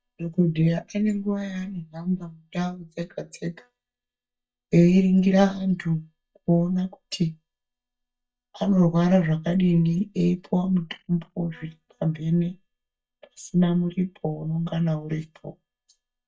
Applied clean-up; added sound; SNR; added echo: neural mask model DeepFilterNet 3.